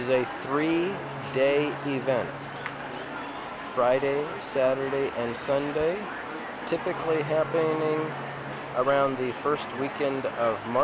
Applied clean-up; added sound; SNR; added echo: none; Bowed string instrument; 19 dB; none.